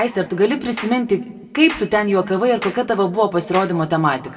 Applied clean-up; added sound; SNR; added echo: none; Clapping; 18 dB; reverberation time 1.0 s.